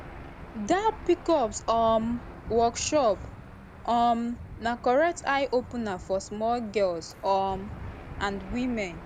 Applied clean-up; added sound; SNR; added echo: none; Engine / Aircraft; 15 dB; none.